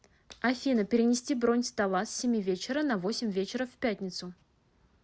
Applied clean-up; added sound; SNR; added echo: none; none; none; none.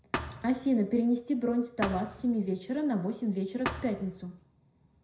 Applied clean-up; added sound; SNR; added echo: none; Thump, thud; 10 dB; reverberation time 0.4 s.